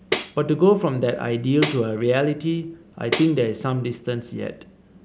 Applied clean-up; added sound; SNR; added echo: none; Tambourine; 3 dB; none.